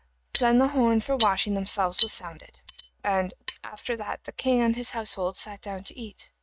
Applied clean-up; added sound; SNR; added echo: neural mask model RNNoise.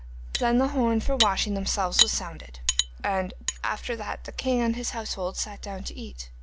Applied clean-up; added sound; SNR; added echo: none; Cutlery, silverware; 3 dB; none.